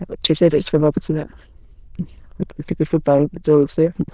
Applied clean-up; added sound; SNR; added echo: neural diffusion model UNIVERSE++.